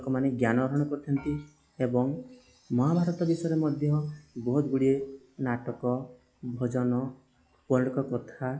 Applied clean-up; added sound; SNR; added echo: classical method log-MMSE.